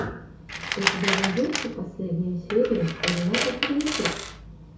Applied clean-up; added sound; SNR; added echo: none; Tools; 3 dB; reverberation time 0.6 s.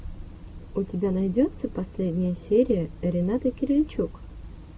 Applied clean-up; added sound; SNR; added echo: none; none; none; none.